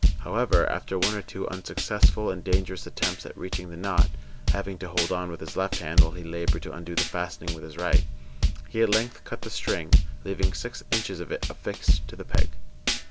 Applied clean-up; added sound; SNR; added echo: none; Drum / Drum kit; -4 dB; none.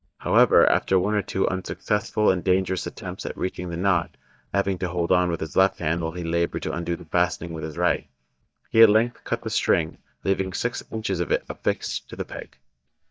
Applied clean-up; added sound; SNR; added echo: neural mask model DeepFilterNet 3.